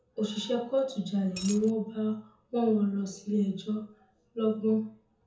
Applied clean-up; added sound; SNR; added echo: none; Coin (dropping); 10 dB; reverberation time 0.5 s.